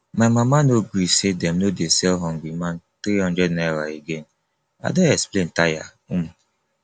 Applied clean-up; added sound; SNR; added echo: none; none; none; none.